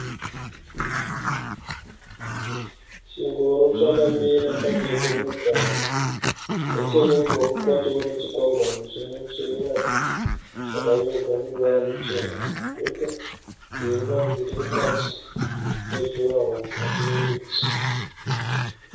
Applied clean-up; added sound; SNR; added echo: none; Growling; 4 dB; reverberation time 0.6 s.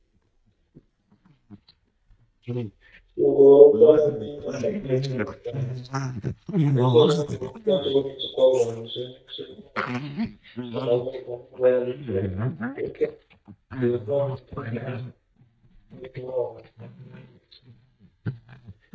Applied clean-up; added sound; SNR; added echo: neural mask model DeepFilterNet 3.